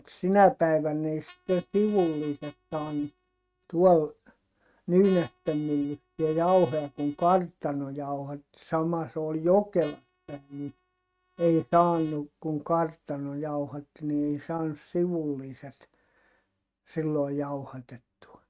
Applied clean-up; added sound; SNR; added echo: neural mask model RNNoise.